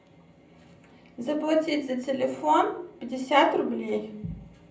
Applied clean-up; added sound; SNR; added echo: none; none; none; reverberation time 0.6 s.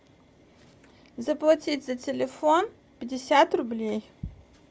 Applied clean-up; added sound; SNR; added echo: none; none; none; none.